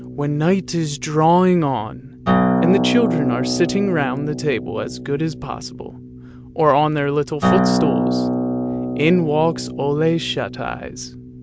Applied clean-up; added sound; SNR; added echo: none; Acoustic guitar; 3 dB; none.